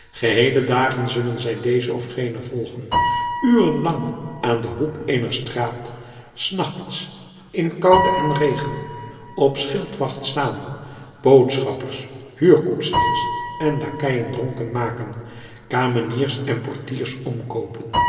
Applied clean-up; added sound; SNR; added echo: none; Piano; 8 dB; reverberation time 2.8 s.